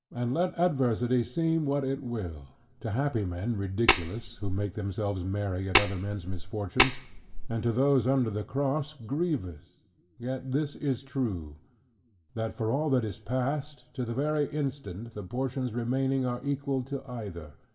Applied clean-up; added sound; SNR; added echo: none; Tap; -2 dB; reverberation time 0.7 s.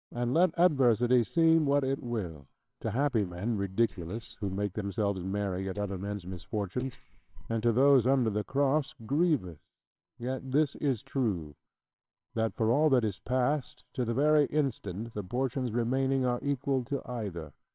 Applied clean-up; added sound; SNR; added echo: neural separator model SepFormer WHAMR!.